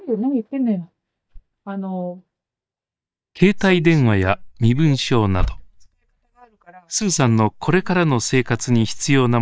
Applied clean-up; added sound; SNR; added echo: neural mask model DeepFilterNet 3.